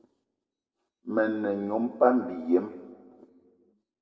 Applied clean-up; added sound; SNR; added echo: none; none; none; reverberation time 1.5 s.